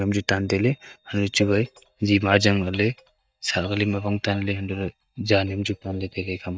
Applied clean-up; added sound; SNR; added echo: neural mask model DeepFilterNet 3.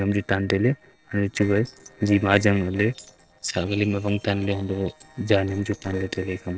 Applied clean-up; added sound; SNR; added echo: neural separator model SepFormer DNS4.